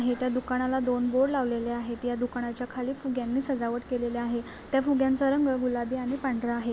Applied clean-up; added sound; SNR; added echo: none; none; none; none.